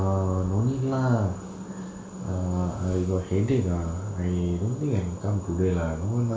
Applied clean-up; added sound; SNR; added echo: none; none; none; none.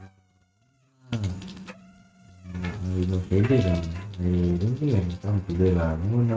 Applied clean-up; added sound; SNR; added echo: neural mask model RNNoise.